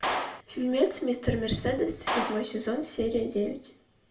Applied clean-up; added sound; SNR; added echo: none; Clapping; 10 dB; reverberation time 0.4 s.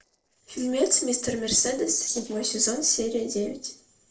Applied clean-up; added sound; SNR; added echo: neural separator model SepFormer DNS4.